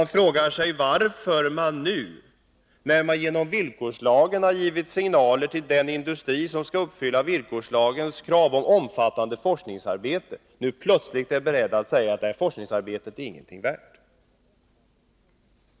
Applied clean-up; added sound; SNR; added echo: none; none; none; none.